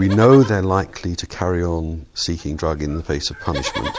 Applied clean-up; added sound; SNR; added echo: none; Livestock, farm animals, working animals; 16 dB; none.